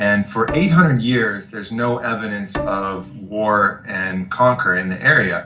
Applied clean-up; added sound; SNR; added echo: none; Bowed string instrument; 13 dB; reverberation time 0.4 s.